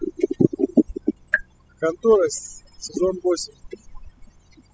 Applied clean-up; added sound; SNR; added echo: classical method spectral subtraction.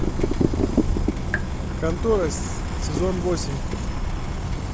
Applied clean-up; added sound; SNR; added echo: none; Drip / Water tap, faucet; -3 dB; none.